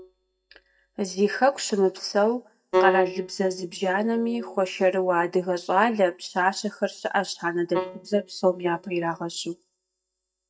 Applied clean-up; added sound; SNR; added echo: neural mask model DeepFilterNet 3.